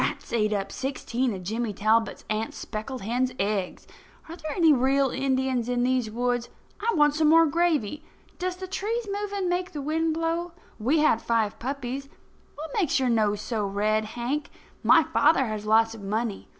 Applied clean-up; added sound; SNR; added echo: none; none; none; none.